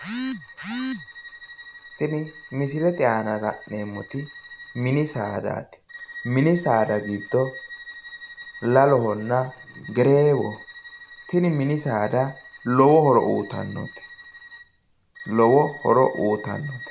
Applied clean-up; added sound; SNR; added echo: none; Bowed string instrument; 18 dB; none.